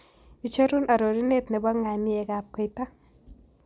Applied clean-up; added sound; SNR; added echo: none; none; none; none.